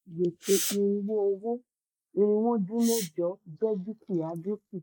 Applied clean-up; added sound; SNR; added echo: neural mask model Resemble Enhance denoiser.